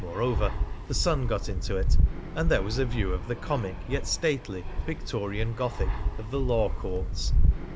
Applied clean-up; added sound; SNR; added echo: none; Fixed-wing aircraft, airplane; -3 dB; none.